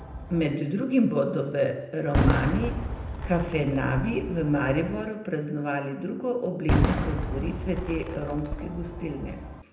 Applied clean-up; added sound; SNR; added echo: none; Fireworks; 3 dB; reverberation time 0.8 s.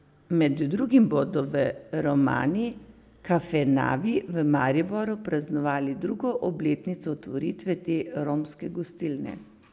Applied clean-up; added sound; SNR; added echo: none; none; none; none.